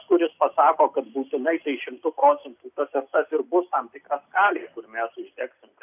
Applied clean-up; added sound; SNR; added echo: none; none; none; none.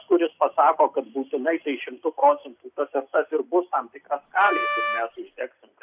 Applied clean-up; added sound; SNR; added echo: none; Wind instrument, woodwind instrument; 4 dB; none.